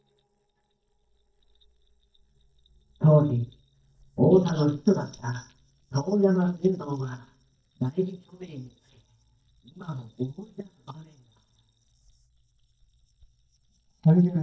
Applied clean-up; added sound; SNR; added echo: neural mask model DeepFilterNet 3.